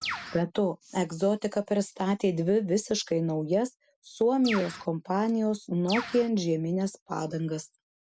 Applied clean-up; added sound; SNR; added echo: none; Bird; 7 dB; none.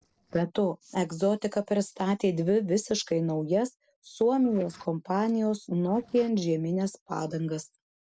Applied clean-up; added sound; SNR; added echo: neural separator model SepFormer DNS4.